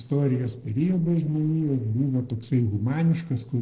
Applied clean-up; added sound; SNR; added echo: neural separator model SepFormer DNS4.